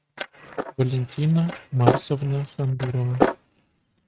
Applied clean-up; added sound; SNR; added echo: neural mask model RNNoise.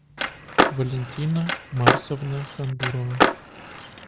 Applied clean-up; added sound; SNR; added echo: none; Skateboard; -3 dB; none.